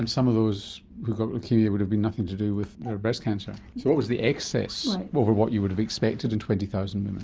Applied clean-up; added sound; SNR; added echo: none; none; none; none.